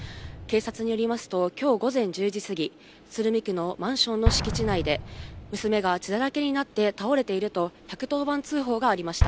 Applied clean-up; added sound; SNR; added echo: none; Explosion; 7 dB; none.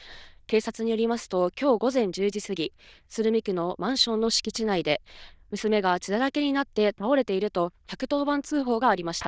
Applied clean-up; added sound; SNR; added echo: neural diffusion model UNIVERSE++.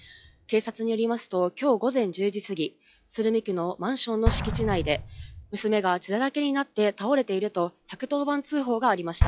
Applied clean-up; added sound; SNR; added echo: classical method log-MMSE.